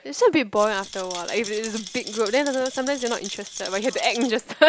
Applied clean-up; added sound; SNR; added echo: none; Rattle; 13 dB; none.